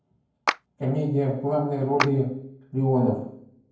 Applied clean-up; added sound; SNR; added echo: none; Clapping; 8 dB; reverberation time 0.9 s.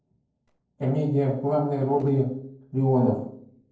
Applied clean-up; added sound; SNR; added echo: neural separator model SepFormer DNS4.